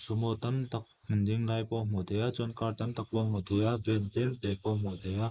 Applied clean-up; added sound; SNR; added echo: neural mask model Resemble Enhance denoiser.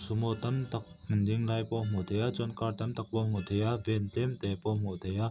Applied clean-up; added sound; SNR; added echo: none; none; none; none.